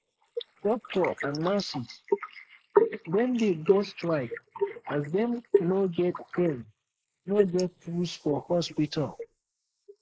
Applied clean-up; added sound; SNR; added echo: neural mask model Resemble Enhance denoiser.